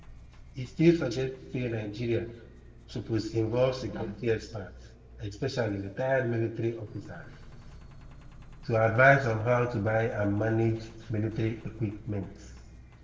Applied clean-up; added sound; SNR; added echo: none; Engine; 19 dB; reverberation time 1.3 s.